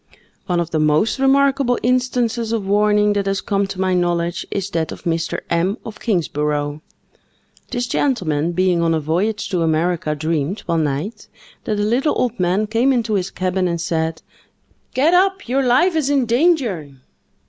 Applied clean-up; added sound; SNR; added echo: none; none; none; none.